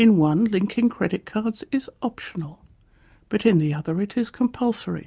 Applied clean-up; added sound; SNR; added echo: none; none; none; none.